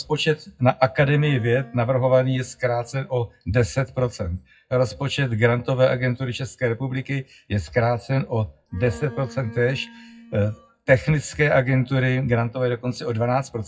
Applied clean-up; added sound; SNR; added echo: classical method WPE with log-MMSE.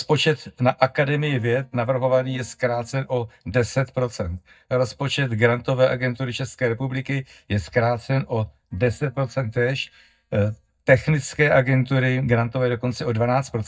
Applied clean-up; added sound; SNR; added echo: neural mask model DeepFilterNet 3.